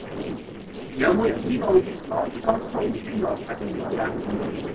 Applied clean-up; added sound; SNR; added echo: neural separator model SepFormer DNS4.